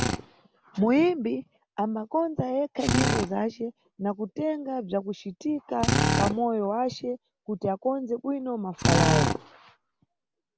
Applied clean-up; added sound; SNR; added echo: none; Drill; 2 dB; none.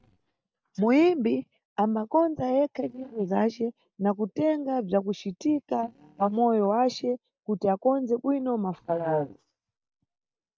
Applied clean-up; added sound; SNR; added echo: neural mask model DeepFilterNet 3.